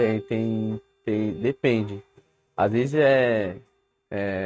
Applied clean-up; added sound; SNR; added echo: neural mask model RNNoise.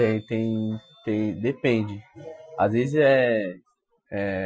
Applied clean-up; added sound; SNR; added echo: classical method Wiener filter.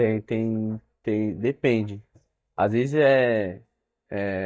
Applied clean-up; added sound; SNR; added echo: neural mask model DeepFilterNet 3.